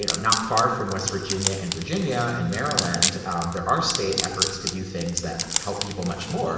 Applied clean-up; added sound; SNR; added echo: none; Wood; 4 dB; reverberation time 1.7 s.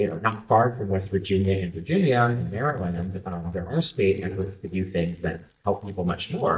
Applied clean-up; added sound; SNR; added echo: neural mask model DeepFilterNet 3.